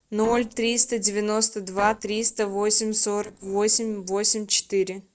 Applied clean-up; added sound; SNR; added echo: neural separator model SepFormer DNS4.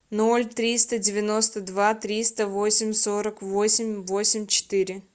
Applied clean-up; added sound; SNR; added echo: none; none; none; none.